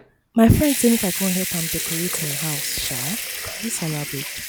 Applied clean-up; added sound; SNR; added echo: none; Sink (filling or washing) / Water tap, faucet / Liquid; 5 dB; none.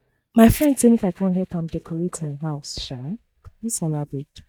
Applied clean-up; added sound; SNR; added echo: neural mask model DeepFilterNet 3.